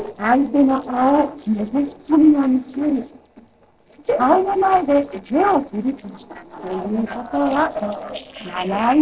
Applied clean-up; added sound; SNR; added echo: neural separator model SepFormer DNS4.